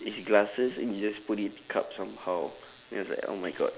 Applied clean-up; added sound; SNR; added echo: none; none; none; none.